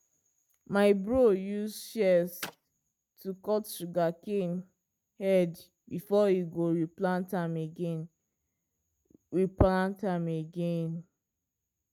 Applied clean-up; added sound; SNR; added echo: neural mask model RNNoise.